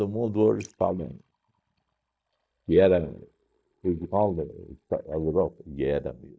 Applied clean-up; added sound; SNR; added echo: neural mask model DeepFilterNet 3.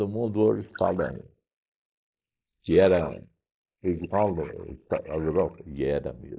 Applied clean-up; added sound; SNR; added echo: neural mask model Resemble Enhance denoiser.